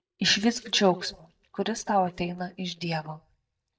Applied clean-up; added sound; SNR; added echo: neural mask model DeepFilterNet 3.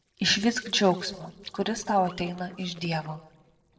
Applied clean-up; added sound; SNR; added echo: neural separator model SepFormer DNS4.